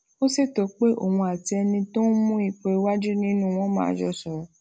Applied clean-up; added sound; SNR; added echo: none; none; none; none.